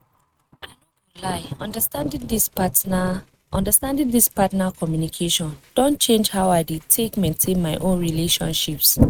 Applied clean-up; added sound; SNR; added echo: neural mask model RNNoise.